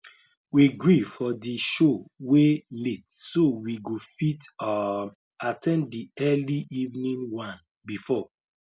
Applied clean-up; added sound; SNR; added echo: none; none; none; none.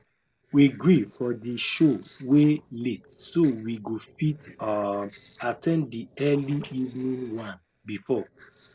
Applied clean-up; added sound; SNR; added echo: neural separator model SepFormer DNS4.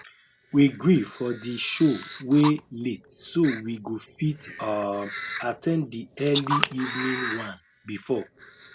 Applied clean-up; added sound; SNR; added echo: none; Camera; 10 dB; none.